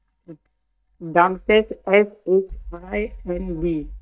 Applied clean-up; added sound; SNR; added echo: neural mask model DeepFilterNet 3.